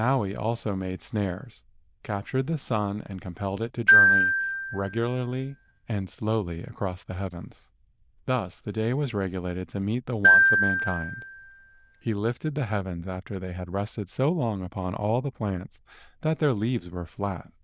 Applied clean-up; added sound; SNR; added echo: neural diffusion model UNIVERSE++.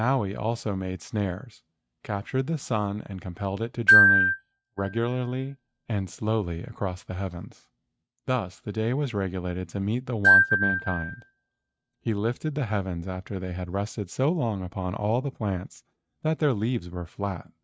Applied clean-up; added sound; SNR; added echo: neural mask model RNNoise.